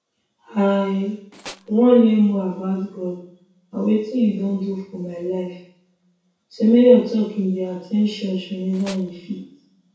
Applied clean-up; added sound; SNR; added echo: none; Tools; 18 dB; reverberation time 0.6 s.